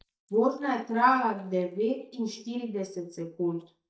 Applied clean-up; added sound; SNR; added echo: neural mask model DeepFilterNet 3.